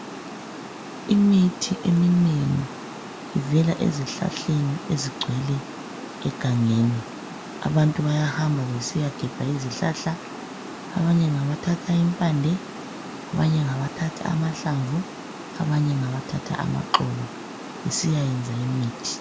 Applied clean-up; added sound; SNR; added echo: none; Water; 12 dB; none.